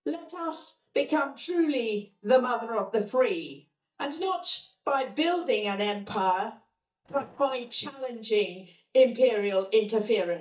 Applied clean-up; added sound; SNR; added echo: neural mask model DeepFilterNet 3.